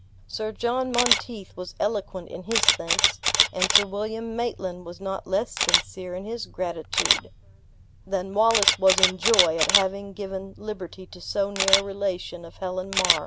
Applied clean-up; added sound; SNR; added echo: none; Camera; -1 dB; none.